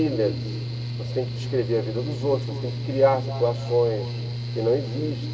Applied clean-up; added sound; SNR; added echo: none; Mechanical fan; 4 dB; reverberation time 2.6 s.